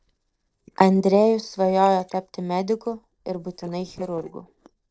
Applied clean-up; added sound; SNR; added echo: neural separator model SepFormer DNS4.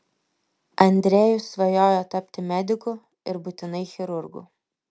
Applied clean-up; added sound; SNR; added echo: none; none; none; none.